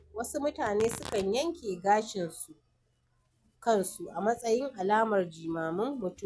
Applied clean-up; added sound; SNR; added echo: none; Tearing; 20 dB; none.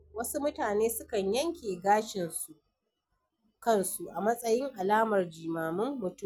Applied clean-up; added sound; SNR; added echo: none; none; none; none.